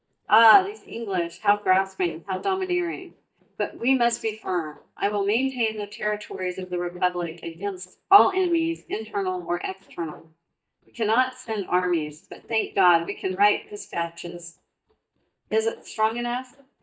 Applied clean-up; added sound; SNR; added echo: neural mask model DeepFilterNet 3.